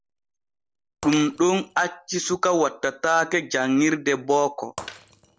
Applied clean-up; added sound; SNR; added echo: neural separator model SepFormer DNS4.